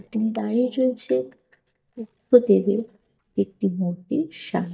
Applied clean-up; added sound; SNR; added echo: neural mask model DeepFilterNet 3.